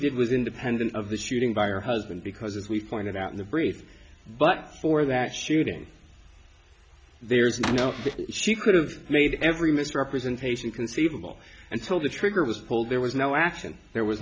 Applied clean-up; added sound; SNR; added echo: none; Cupboard open or close / Door; 6 dB; none.